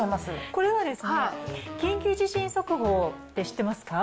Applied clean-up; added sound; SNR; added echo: none; none; none; none.